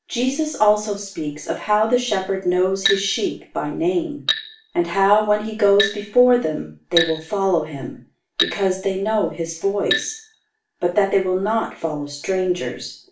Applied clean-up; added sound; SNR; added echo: none; Glass; 8 dB; reverberation time 0.3 s.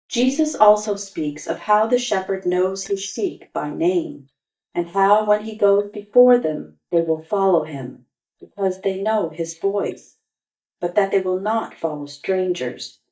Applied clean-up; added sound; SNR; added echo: neural mask model DeepFilterNet 3.